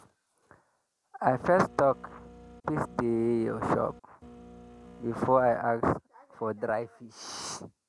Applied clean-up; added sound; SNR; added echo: none; Printer; 19 dB; none.